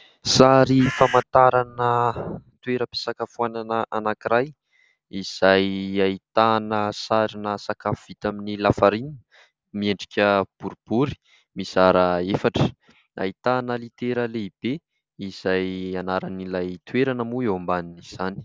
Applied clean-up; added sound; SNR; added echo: none; Bird; 7 dB; none.